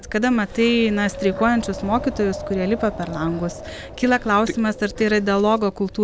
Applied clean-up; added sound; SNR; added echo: none; Wind; 13 dB; none.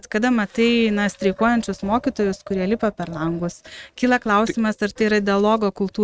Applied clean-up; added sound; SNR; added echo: neural mask model RNNoise.